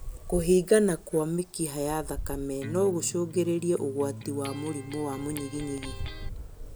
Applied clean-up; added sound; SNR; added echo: none; Wind + Electric guitar; 10 dB; none.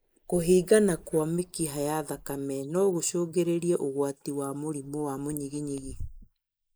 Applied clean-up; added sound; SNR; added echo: neural mask model Resemble Enhance denoiser.